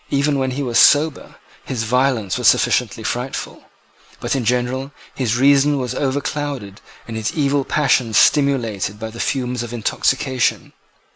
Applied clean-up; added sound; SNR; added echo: none; none; none; none.